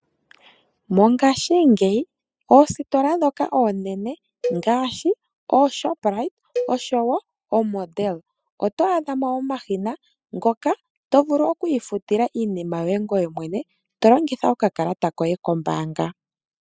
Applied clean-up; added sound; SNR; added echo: classical method spectral subtraction.